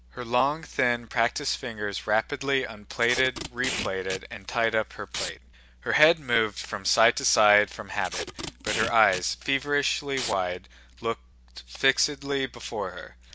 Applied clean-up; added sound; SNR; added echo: none; Packing tape, duct tape; 10 dB; none.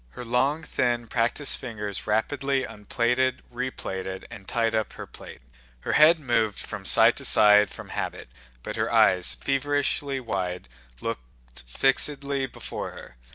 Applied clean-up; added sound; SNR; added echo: none; none; none; none.